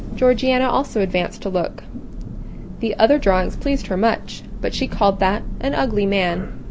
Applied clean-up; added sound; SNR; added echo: none; Thunder; 8 dB; none.